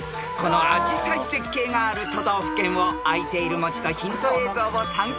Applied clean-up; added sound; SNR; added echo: none; Wind instrument, woodwind instrument; 12 dB; none.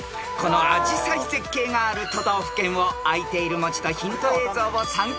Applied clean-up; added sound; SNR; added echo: none; none; none; none.